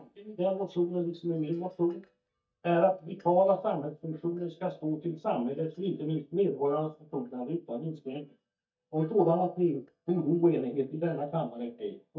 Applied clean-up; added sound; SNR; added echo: neural mask model DeepFilterNet 3.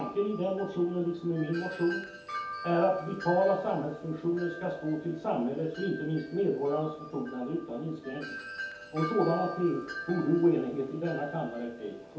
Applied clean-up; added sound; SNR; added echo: none; Wind chime; 12 dB; reverberation time 0.6 s.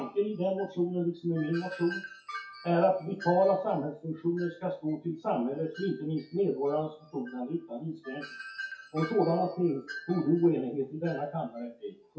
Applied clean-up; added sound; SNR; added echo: classical method WPE with log-MMSE.